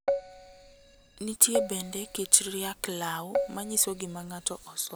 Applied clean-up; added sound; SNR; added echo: none; Keyboard (musical); 4 dB; none.